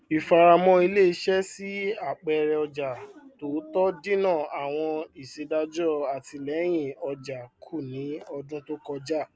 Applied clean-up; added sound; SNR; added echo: none; none; none; none.